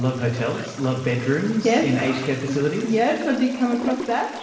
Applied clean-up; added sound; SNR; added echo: none; Toilet flush; 15 dB; reverberation time 1.2 s.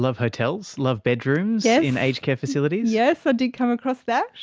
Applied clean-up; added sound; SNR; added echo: none; none; none; none.